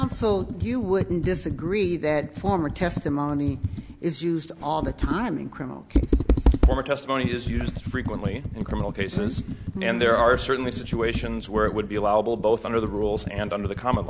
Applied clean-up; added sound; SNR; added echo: none; Computer keyboard; 2 dB; none.